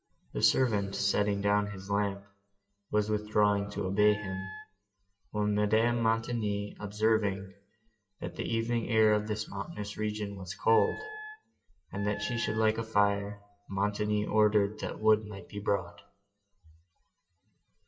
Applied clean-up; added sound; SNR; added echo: classical method WPE with log-MMSE.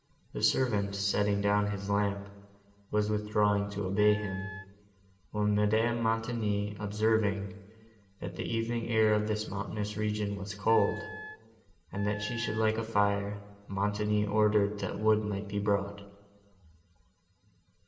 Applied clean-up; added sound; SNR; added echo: none; Wind instrument, woodwind instrument; 14 dB; reverberation time 1.5 s.